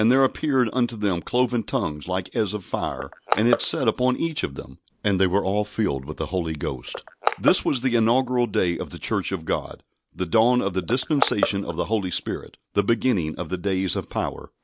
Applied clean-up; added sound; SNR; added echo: none; Crushing; 11 dB; none.